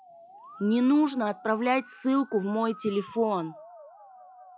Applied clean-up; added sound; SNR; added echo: classical method log-MMSE.